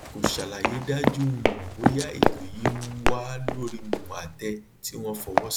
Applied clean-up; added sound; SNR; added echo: none; Run; -4 dB; none.